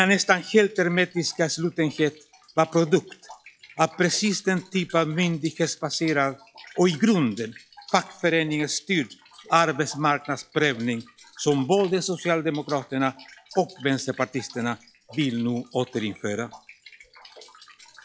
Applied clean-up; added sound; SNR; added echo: classical method log-MMSE.